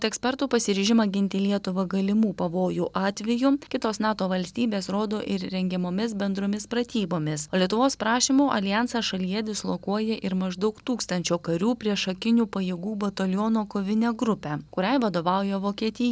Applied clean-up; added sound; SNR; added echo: none; none; none; none.